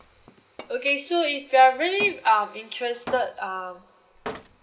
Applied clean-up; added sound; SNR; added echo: none; Wood; 18 dB; none.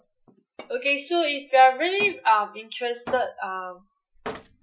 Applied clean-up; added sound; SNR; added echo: classical method Wiener filter.